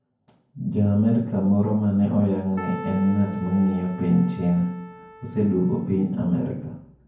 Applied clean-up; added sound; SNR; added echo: none; Keyboard (musical); 16 dB; reverberation time 0.9 s.